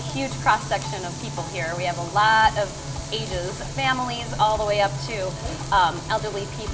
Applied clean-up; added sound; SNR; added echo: none; Frying (food); 9 dB; reverberation time 1.4 s.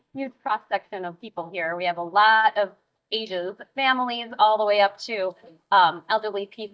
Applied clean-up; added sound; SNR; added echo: neural mask model DeepFilterNet 3.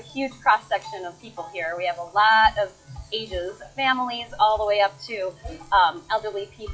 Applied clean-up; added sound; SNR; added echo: classical method WPE with log-MMSE.